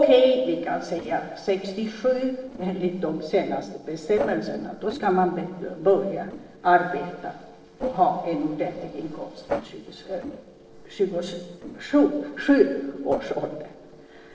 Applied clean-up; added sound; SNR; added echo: neural separator model SepFormer DNS4.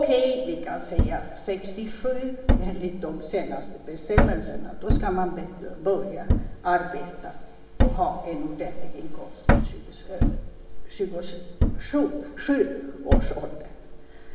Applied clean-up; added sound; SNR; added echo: none; Thump, thud; -1 dB; reverberation time 1.2 s.